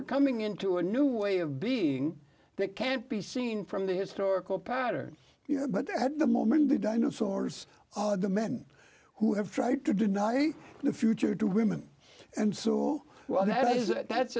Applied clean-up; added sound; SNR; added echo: none; none; none; none.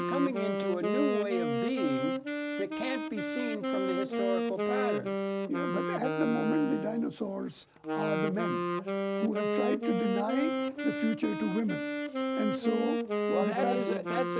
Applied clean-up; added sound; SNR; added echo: none; Wind instrument, woodwind instrument; -1 dB; none.